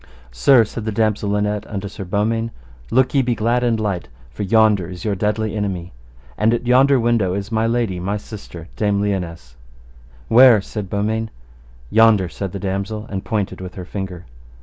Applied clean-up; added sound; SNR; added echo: none; none; none; none.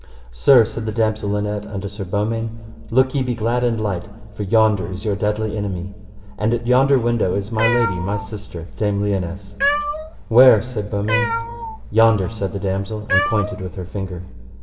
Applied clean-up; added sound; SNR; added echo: none; Cat; 7 dB; reverberation time 1.5 s.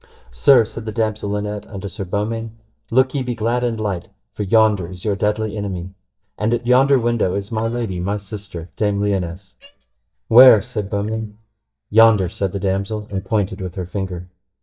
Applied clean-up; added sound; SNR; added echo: neural mask model DeepFilterNet 3.